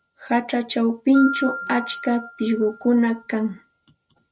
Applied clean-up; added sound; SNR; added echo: neural mask model RNNoise.